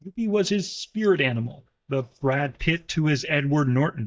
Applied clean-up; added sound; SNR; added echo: neural mask model DeepFilterNet 3.